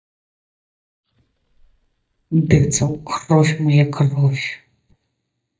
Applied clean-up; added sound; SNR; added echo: neural mask model DeepFilterNet 3.